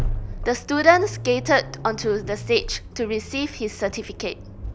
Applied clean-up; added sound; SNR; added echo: none; Accelerating, revving, vroom; 9 dB; none.